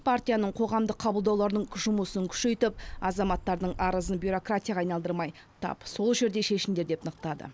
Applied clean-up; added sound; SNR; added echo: none; none; none; none.